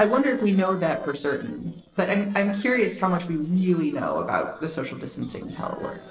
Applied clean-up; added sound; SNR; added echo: neural separator model SepFormer DNS4.